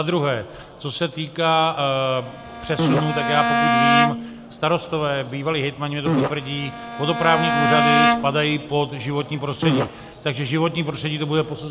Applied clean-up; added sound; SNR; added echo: none; Bowed string instrument + Fart; -1 dB; none.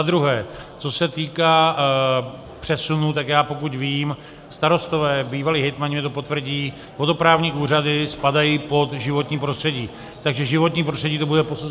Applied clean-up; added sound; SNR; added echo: none; none; none; none.